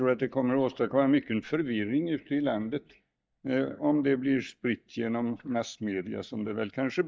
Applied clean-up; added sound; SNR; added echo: neural mask model DeepFilterNet 3.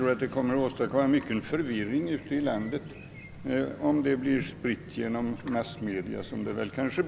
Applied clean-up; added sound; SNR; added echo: none; Chirp, tweet; 16 dB; none.